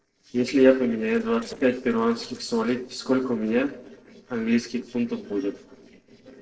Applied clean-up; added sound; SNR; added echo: neural separator model SepFormer DNS4.